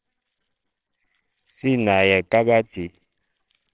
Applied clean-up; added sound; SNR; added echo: neural separator model SepFormer WHAMR!.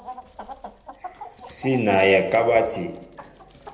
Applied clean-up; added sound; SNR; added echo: none; Chicken, rooster; 17 dB; reverberation time 0.7 s.